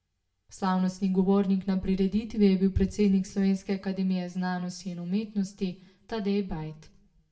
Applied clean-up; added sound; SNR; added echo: none; none; none; reverberation time 0.5 s.